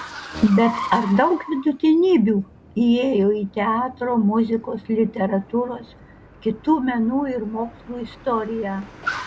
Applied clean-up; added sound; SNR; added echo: none; Car; 15 dB; none.